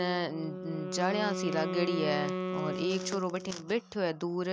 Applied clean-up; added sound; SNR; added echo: none; Wind instrument, woodwind instrument; 4 dB; none.